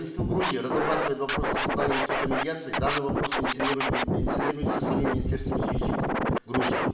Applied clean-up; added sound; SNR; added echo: none; Scratching (performance technique); -4 dB; reverberation time 1.1 s.